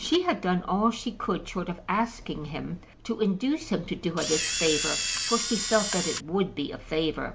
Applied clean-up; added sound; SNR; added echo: none; Camera; 1 dB; none.